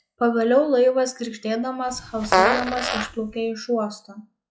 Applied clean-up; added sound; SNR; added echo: classical method log-MMSE.